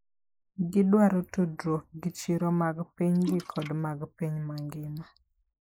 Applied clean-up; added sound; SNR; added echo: neural mask model Resemble Enhance denoiser.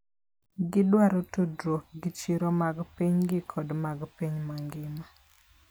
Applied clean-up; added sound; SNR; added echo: none; none; none; none.